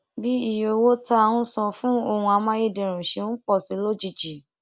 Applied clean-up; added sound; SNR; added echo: none; none; none; none.